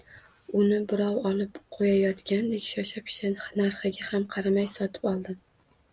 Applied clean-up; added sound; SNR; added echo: none; none; none; none.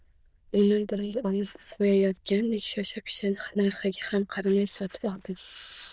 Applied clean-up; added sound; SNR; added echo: neural diffusion model UNIVERSE++.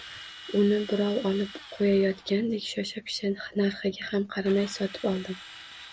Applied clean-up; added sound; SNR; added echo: none; Drill; 18 dB; none.